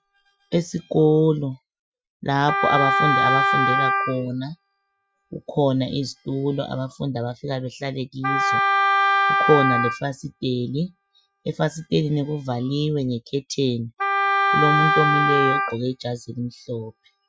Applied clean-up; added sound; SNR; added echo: classical method Wiener filter.